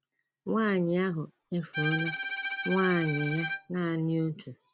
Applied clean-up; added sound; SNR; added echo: none; Bowed string instrument; 5 dB; none.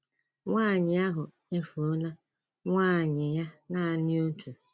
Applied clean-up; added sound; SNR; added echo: none; none; none; none.